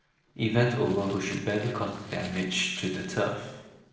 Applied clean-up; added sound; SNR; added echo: neural separator model SepFormer DNS4.